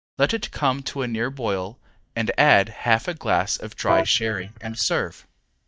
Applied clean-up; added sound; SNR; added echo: neural mask model DeepFilterNet 3.